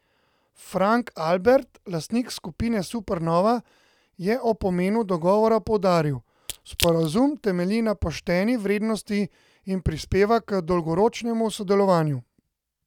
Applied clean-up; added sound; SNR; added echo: none; Crack / Crushing; 11 dB; none.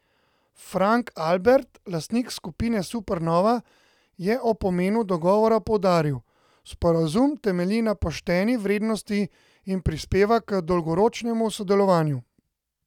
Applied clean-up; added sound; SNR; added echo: none; none; none; none.